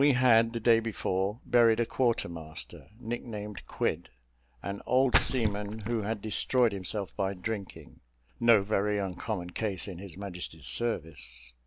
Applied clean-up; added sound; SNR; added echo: none; Splash, splatter; 5 dB; none.